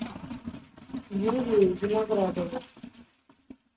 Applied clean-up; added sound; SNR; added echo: neural mask model RNNoise.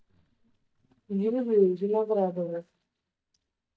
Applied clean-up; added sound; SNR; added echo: neural mask model DeepFilterNet 3.